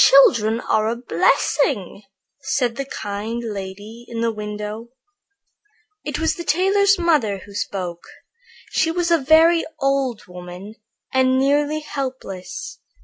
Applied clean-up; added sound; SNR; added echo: none; none; none; none.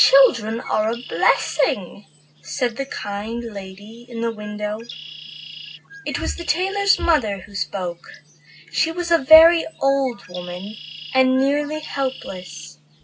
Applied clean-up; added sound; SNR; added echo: none; Bird; 18 dB; reverberation time 0.4 s.